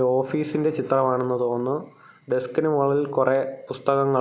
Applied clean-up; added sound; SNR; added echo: none; none; none; none.